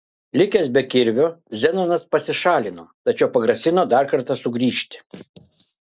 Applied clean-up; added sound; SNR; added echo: none; none; none; none.